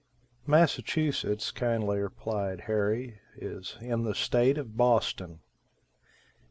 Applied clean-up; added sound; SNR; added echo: none; none; none; none.